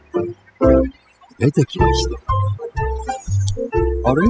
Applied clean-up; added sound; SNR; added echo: classical method spectral subtraction.